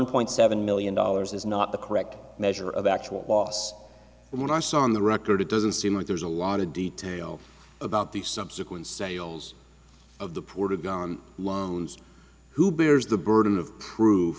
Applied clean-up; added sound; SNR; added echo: none; none; none; none.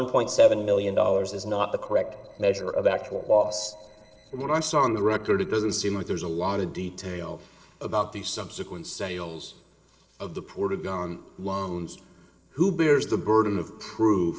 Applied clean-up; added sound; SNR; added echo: neural separator model SepFormer DNS4.